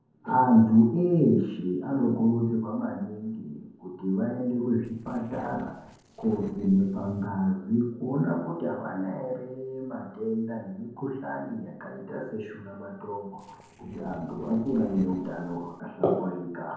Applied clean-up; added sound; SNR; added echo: neural separator model SepFormer DNS4.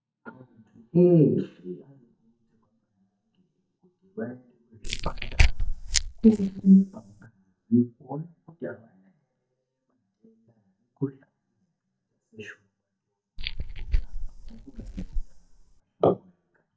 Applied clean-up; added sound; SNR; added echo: neural mask model DeepFilterNet 3.